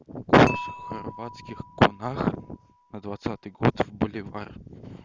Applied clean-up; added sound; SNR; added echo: none; Dishes, pots, and pans / Chink, clink; 17 dB; none.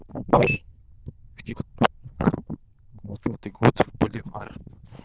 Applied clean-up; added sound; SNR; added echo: neural diffusion model UNIVERSE++.